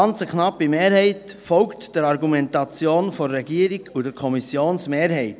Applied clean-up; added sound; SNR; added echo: none; none; none; none.